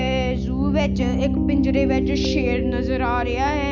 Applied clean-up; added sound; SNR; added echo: none; Piano; -3 dB; none.